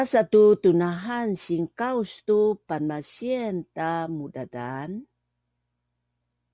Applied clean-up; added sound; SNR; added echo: none; none; none; none.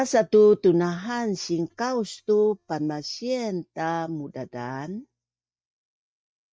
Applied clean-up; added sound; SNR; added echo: neural mask model DeepFilterNet 3.